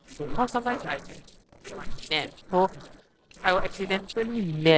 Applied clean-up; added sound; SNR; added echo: neural separator model SepFormer DNS4.